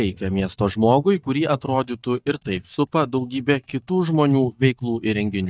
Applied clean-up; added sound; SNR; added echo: neural mask model DeepFilterNet 3.